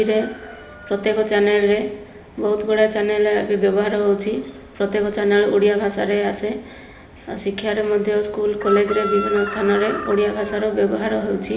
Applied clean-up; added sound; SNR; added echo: none; Chicken, rooster; 15 dB; reverberation time 1.1 s.